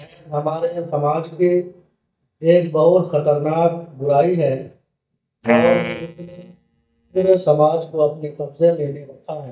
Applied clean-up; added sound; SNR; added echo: neural mask model DeepFilterNet 3.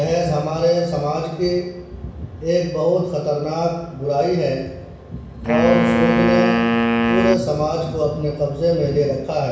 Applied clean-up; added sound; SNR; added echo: none; Wind instrument, woodwind instrument; 0 dB; reverberation time 0.7 s.